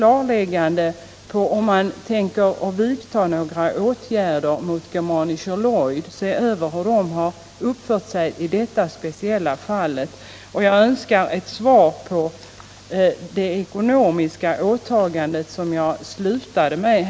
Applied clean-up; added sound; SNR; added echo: none; none; none; none.